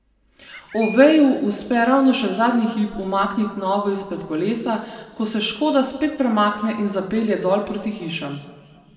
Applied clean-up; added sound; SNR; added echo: none; Bird; 15 dB; reverberation time 1.6 s.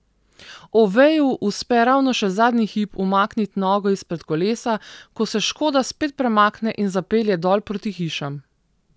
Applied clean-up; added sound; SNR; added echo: none; none; none; none.